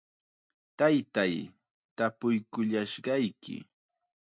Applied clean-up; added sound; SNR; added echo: none; none; none; none.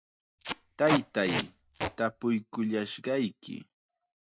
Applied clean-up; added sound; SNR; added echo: none; Packing tape, duct tape; 4 dB; none.